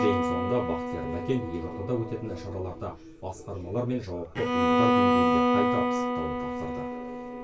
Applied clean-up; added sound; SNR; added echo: none; Bowed string instrument; -5 dB; reverberation time 0.1 s.